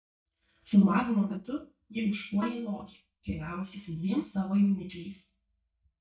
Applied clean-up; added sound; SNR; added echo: neural mask model DeepFilterNet 3.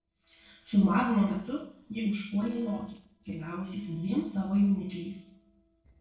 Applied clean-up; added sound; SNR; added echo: neural separator model SepFormer DNS4.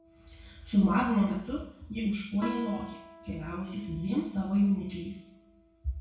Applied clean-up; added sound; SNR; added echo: none; Guitar; 17 dB; reverberation time 0.6 s.